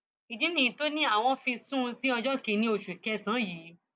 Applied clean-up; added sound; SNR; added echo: none; none; none; none.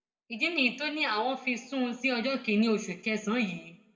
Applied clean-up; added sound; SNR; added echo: none; none; none; reverberation time 0.4 s.